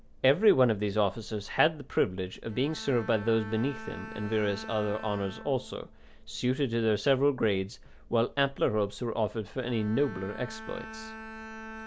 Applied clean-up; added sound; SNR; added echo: none; Bowed string instrument; 17 dB; none.